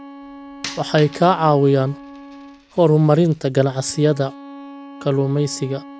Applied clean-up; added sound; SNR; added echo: none; Bowed string instrument + Coin (dropping); 18 dB; none.